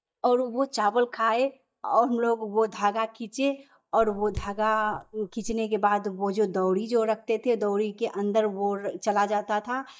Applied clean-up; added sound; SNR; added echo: neural mask model DeepFilterNet 3.